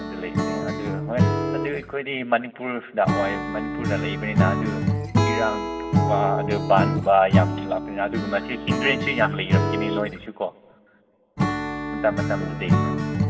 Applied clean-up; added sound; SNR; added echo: none; Acoustic guitar / Strum; -2 dB; reverberation time 1.6 s.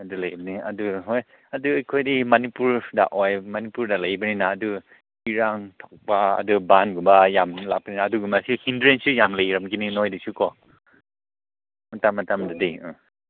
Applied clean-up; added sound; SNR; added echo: none; none; none; none.